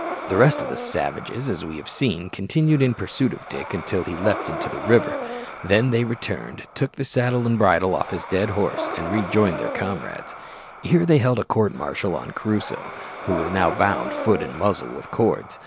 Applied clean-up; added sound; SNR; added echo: none; Breathing; 10 dB; none.